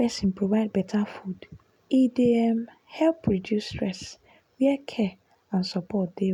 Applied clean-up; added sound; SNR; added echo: none; none; none; none.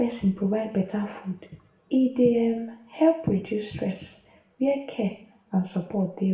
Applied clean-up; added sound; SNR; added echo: none; none; none; reverberation time 0.5 s.